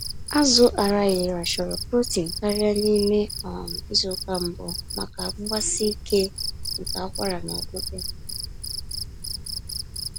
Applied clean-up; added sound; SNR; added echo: none; Cricket; 7 dB; none.